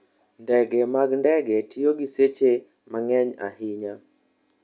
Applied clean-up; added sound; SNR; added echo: none; none; none; none.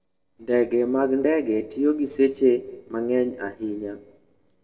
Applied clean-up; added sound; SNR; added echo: neural separator model SepFormer DNS4.